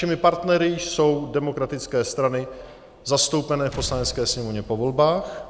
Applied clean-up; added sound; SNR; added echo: none; Explosion; 19 dB; none.